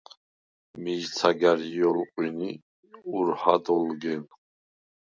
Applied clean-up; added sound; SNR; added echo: none; none; none; none.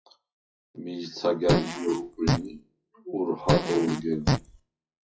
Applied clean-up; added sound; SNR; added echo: classical method WPE with log-MMSE.